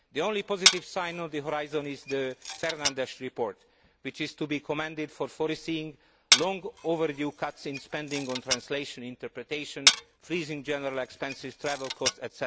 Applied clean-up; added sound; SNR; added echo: none; Glass; -2 dB; none.